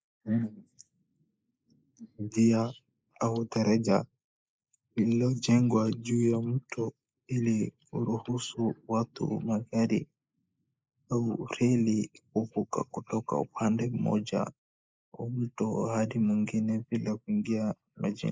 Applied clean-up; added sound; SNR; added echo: neural mask model Resemble Enhance denoiser.